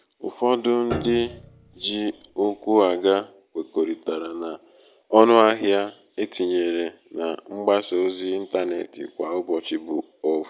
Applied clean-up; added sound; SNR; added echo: none; Piano; 13 dB; none.